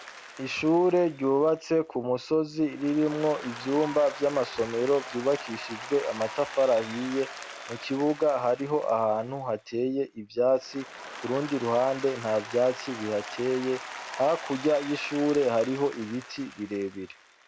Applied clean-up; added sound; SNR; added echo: none; Applause; 15 dB; none.